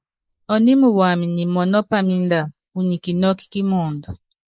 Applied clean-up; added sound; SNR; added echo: neural mask model Resemble Enhance denoiser.